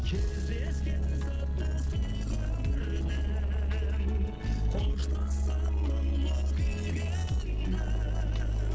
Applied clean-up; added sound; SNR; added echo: neural separator model SepFormer DNS4.